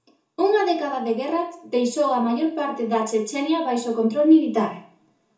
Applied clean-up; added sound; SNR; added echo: none; none; none; reverberation time 0.7 s.